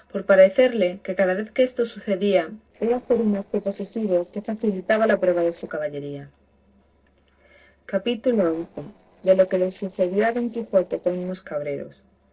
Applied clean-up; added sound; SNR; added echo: neural separator model SepFormer DNS4.